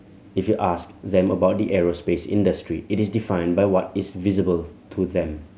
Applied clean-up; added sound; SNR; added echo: none; none; none; none.